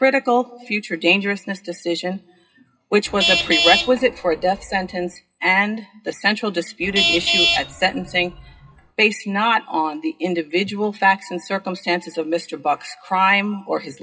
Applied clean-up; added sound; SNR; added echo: classical method WPE with log-MMSE.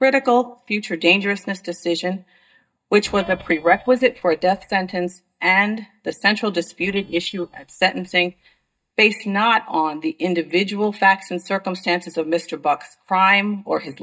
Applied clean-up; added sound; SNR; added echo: neural mask model DeepFilterNet 3.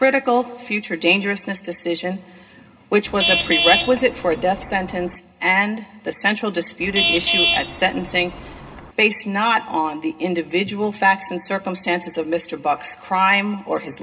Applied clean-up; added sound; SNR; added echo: none; Traffic noise, roadway noise / Vehicle horn, car horn, honking; 1 dB; reverberation time 0.2 s.